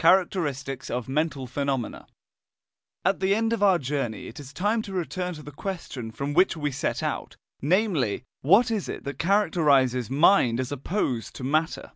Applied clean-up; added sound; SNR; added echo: none; none; none; none.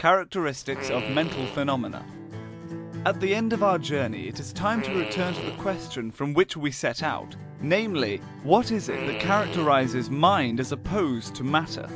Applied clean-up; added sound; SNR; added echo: none; Fart + Acoustic guitar; 10 dB; none.